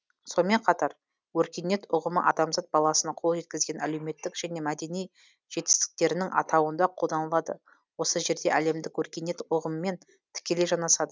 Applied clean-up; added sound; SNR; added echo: none; none; none; none.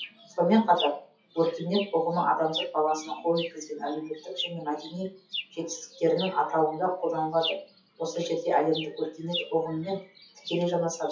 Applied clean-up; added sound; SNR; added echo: classical method WPE with log-MMSE.